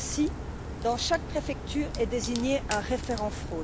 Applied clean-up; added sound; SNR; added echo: none; Crack; 5 dB; none.